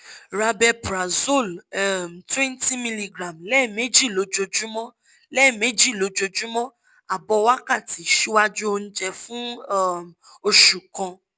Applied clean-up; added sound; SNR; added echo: none; none; none; none.